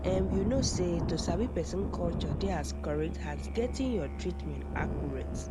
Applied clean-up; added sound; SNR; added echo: none; Thunder / Rain + Musical instrument; 0 dB; none.